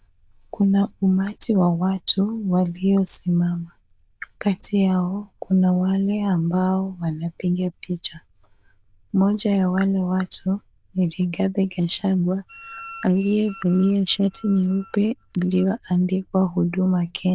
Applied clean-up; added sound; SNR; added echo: neural diffusion model UNIVERSE++.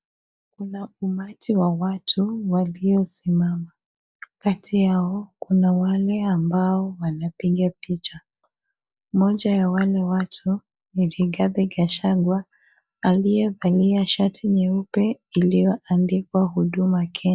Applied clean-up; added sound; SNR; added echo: neural mask model DeepFilterNet 3.